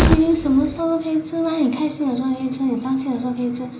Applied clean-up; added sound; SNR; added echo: none; Fire; 6 dB; reverberation time 0.6 s.